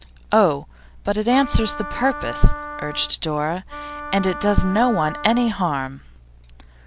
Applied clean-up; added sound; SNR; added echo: none; Wind instrument, woodwind instrument; 12 dB; none.